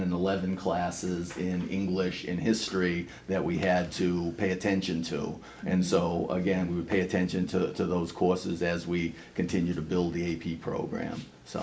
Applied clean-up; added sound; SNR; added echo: none; none; none; none.